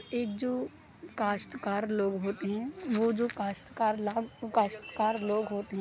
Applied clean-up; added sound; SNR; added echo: none; none; none; none.